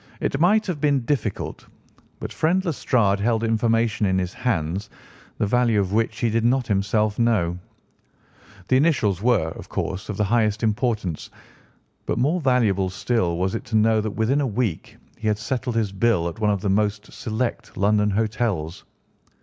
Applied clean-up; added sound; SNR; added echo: none; none; none; none.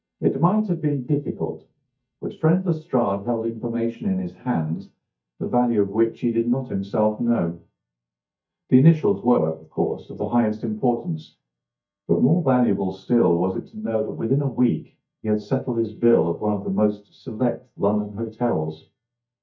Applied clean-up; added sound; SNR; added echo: neural mask model DeepFilterNet 3.